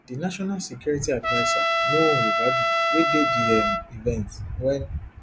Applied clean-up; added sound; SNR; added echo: none; Trumpet; -3 dB; none.